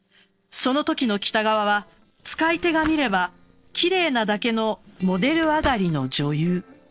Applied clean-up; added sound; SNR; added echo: neural separator model SepFormer DNS4.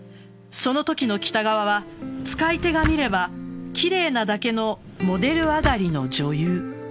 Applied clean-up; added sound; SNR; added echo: none; Drawer open or close; 9 dB; none.